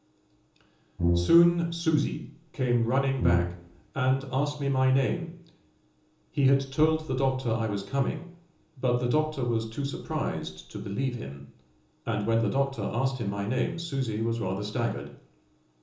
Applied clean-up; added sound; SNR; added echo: none; Brass instrument; 0 dB; reverberation time 0.6 s.